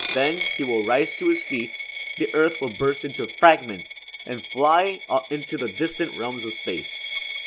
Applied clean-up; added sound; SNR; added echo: none; Coin (dropping); 8 dB; none.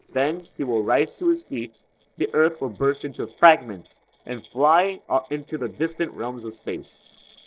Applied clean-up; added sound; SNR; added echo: neural separator model SepFormer DNS4.